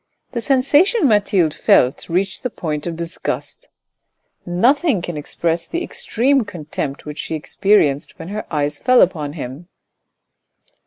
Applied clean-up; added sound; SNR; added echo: neural mask model Resemble Enhance denoiser.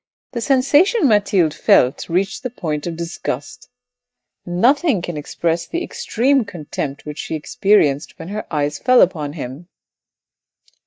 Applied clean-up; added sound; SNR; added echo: neural mask model DeepFilterNet 3.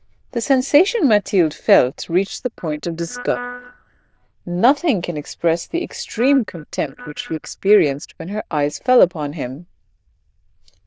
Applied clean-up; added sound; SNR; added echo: neural diffusion model UNIVERSE++.